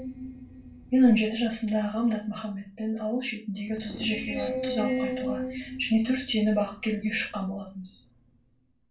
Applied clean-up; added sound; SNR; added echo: none; Screech; 9 dB; reverberation time 0.2 s.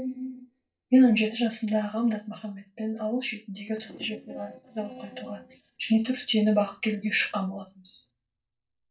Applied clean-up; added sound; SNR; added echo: neural mask model DeepFilterNet 3.